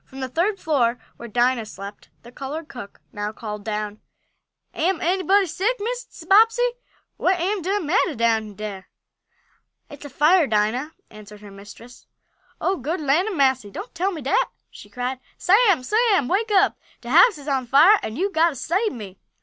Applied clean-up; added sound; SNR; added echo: none; none; none; none.